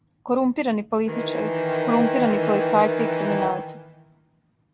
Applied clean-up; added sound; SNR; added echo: none; Bowed string instrument; 2 dB; none.